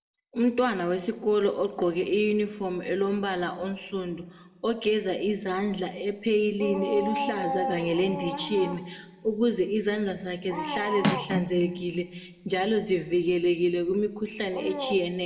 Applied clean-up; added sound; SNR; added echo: none; Cutlery, silverware; 7 dB; reverberation time 0.9 s.